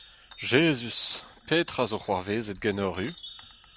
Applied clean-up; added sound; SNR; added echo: none; Chime; 18 dB; none.